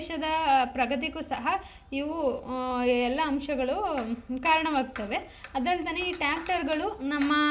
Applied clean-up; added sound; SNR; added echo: none; none; none; reverberation time 0.4 s.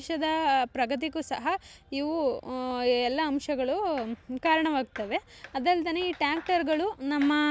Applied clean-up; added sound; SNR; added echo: none; none; none; none.